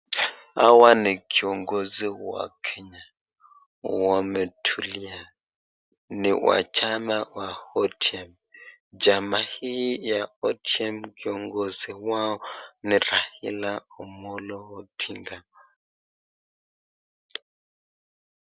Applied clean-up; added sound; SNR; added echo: none; none; none; none.